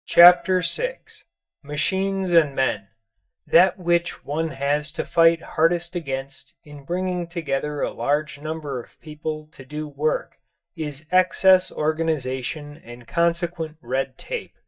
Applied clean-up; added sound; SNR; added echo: neural mask model DeepFilterNet 3.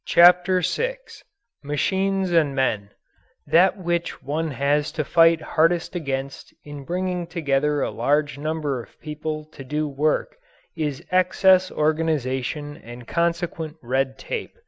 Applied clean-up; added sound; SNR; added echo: none; none; none; none.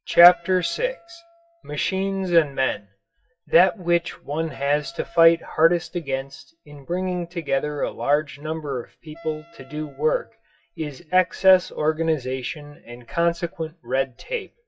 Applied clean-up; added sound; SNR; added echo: classical method WPE with log-MMSE.